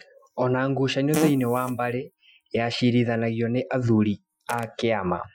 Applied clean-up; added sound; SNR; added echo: classical method Wiener filter.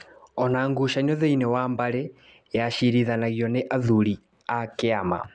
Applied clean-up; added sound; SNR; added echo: none; none; none; none.